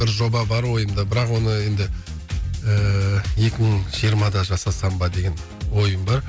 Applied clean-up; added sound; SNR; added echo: none; none; none; none.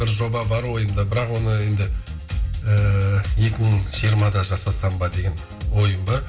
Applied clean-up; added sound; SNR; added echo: none; none; none; reverberation time 0.4 s.